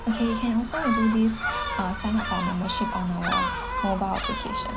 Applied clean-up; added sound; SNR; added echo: none; Gull, seagull; 3 dB; none.